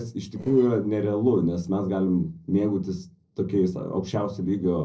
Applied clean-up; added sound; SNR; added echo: neural separator model SepFormer DNS4.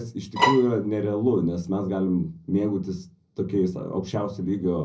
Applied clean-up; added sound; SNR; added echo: none; Bowed string instrument; -1 dB; reverberation time 0.4 s.